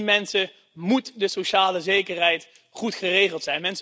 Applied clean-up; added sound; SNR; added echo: none; none; none; none.